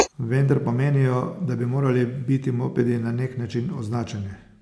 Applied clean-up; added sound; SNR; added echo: none; Writing; 13 dB; none.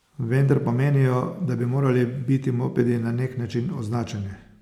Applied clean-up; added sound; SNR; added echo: none; none; none; none.